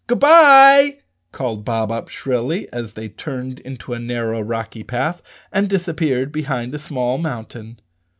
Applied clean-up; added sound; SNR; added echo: none; none; none; none.